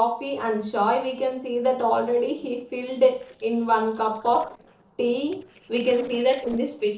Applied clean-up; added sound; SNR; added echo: neural separator model SepFormer DNS4.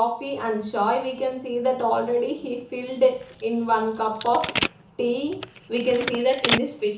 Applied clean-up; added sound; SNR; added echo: none; Telephone; 6 dB; reverberation time 0.8 s.